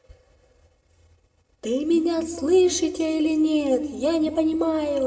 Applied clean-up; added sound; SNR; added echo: none; none; none; reverberation time 2.6 s.